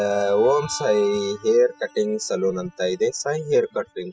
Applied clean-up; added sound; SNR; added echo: classical method spectral subtraction.